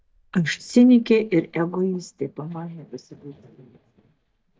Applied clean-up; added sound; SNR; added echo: neural mask model DeepFilterNet 3.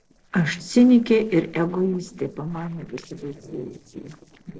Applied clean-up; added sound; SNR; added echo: neural separator model SepFormer DNS4.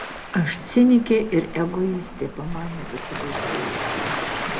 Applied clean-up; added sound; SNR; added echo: none; Waves, surf; 7 dB; reverberation time 1.4 s.